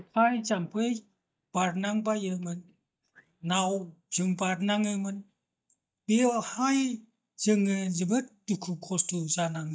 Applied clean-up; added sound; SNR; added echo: neural mask model DeepFilterNet 3.